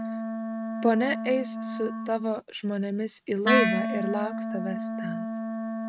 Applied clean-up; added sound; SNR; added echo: neural mask model RNNoise.